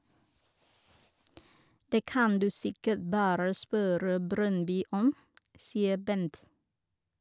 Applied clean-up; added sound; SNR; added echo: none; none; none; none.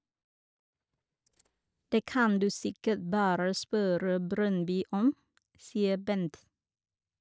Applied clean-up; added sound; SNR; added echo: neural mask model DeepFilterNet 3.